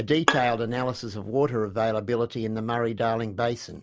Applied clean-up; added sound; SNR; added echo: none; Bowed string instrument; 5 dB; none.